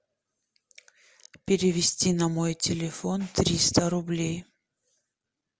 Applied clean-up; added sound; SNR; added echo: none; none; none; none.